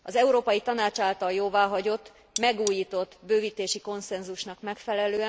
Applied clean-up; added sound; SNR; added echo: none; Cutlery, silverware; 10 dB; none.